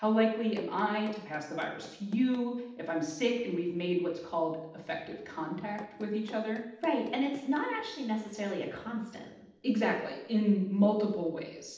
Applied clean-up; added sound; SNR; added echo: neural separator model SepFormer DNS4.